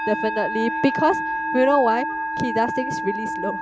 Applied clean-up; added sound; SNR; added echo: none; Musical instrument; 3 dB; none.